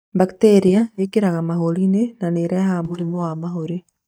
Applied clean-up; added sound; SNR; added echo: neural mask model DeepFilterNet 3.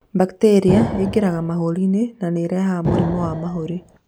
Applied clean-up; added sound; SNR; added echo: none; Explosion; 7 dB; none.